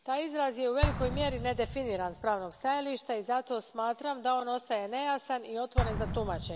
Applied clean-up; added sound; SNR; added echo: none; Explosion; 5 dB; none.